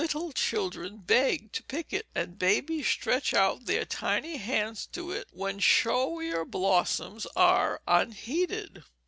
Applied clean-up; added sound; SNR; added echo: none; none; none; none.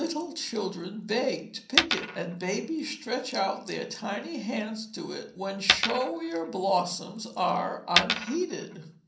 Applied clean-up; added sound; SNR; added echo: none; Coin (dropping); -1 dB; reverberation time 0.6 s.